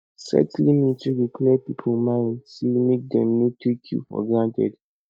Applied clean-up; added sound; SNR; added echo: neural mask model DeepFilterNet 3.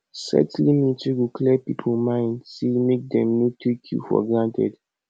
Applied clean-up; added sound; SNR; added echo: none; none; none; none.